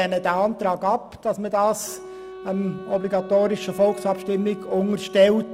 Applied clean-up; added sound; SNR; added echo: none; Wind instrument, woodwind instrument; 16 dB; none.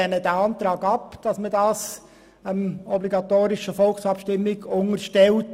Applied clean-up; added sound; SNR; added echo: none; none; none; none.